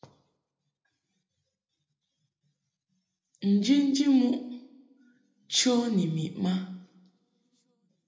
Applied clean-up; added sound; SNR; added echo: none; none; none; reverberation time 0.8 s.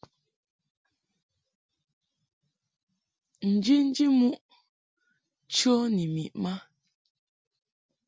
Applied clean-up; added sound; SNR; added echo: none; none; none; none.